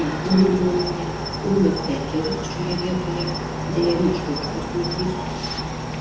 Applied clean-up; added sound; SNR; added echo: none; Cricket; 3 dB; reverberation time 0.7 s.